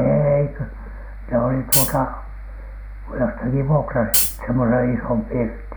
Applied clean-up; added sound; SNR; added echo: none; Hi-hat; -2 dB; none.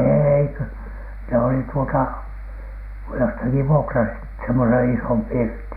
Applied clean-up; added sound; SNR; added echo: none; none; none; none.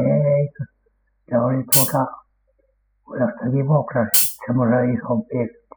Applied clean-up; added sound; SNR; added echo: classical method spectral subtraction.